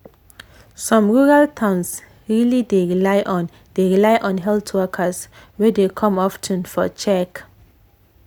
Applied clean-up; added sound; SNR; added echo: none; none; none; none.